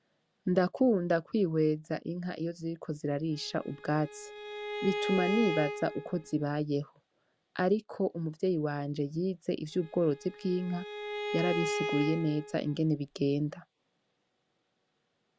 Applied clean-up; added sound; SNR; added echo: none; Bowed string instrument; 6 dB; none.